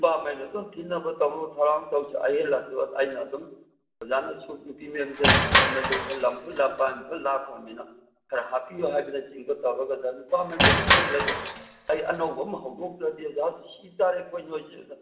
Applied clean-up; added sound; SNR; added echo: none; Crushing; -3 dB; reverberation time 0.7 s.